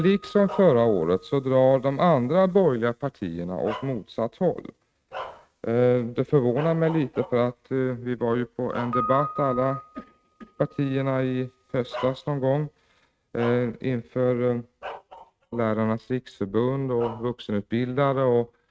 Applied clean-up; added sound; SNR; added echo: neural mask model RNNoise.